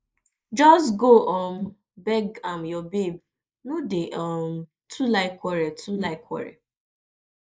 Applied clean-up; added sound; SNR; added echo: neural mask model Resemble Enhance denoiser.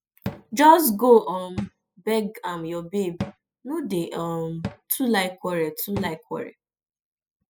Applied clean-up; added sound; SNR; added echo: classical method spectral subtraction.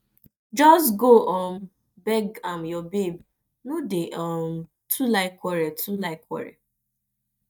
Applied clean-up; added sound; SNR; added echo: neural mask model DeepFilterNet 3.